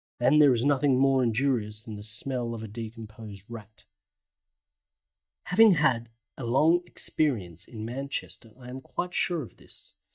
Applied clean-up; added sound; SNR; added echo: neural mask model DeepFilterNet 3.